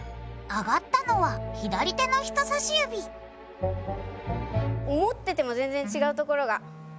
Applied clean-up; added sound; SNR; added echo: none; none; none; none.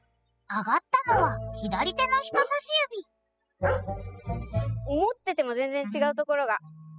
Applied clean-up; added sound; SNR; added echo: classical method spectral subtraction.